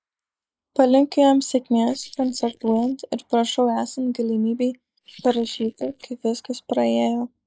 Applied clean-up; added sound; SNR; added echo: neural mask model Resemble Enhance denoiser.